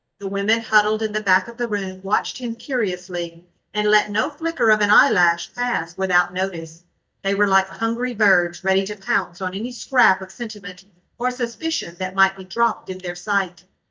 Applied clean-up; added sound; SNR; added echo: neural mask model DeepFilterNet 3.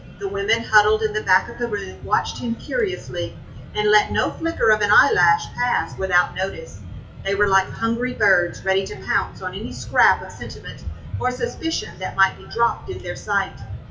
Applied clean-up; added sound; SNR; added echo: classical method WPE with log-MMSE.